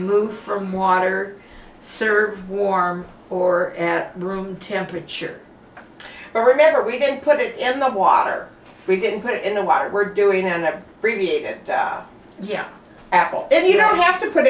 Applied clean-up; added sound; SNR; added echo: none; none; none; none.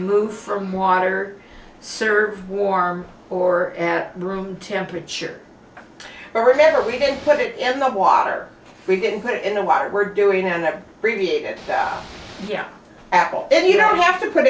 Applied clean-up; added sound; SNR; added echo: none; Ocean / Boat, Water vehicle; 19 dB; none.